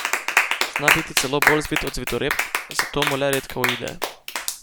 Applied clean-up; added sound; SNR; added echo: none; Clapping; -3 dB; none.